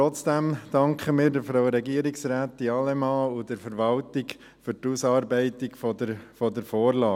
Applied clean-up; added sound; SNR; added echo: none; none; none; none.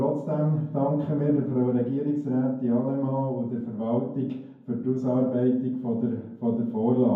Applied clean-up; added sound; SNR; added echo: none; none; none; reverberation time 0.9 s.